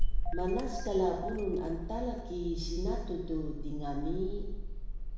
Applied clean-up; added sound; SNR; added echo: none; Engine starting / Car; -2 dB; reverberation time 1.0 s.